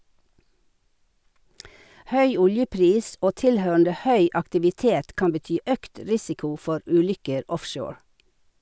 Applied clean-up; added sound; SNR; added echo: none; none; none; none.